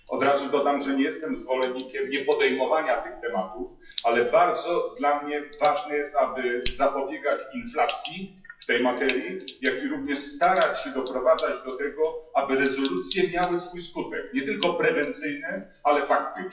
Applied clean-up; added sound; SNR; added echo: classical method WPE with log-MMSE.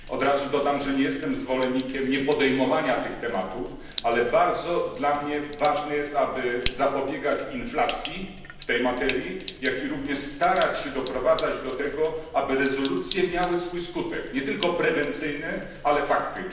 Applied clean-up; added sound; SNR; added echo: none; Sink (filling or washing); 14 dB; reverberation time 0.9 s.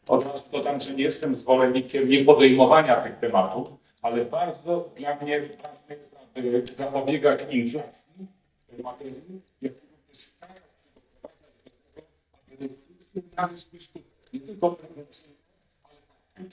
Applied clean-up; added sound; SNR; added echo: neural mask model DeepFilterNet 3.